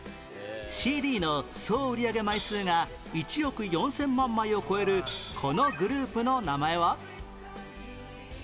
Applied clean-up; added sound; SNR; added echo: none; Hi-hat; 8 dB; none.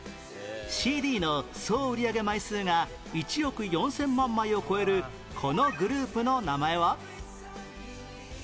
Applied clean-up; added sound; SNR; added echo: none; none; none; none.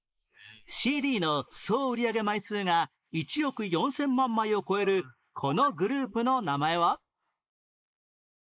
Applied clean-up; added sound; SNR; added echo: neural mask model Resemble Enhance denoiser.